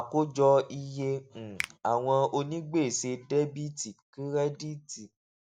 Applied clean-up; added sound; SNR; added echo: none; Finger snapping; 16 dB; none.